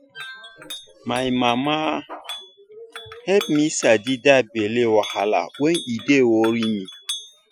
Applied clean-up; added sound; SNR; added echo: classical method Wiener filter.